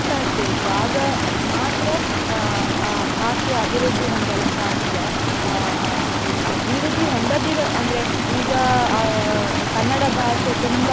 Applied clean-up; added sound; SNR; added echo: none; Stream; -4 dB; none.